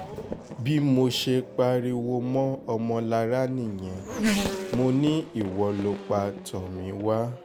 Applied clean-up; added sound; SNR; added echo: none; Race car, auto racing / Accelerating, revving, vroom; 9 dB; none.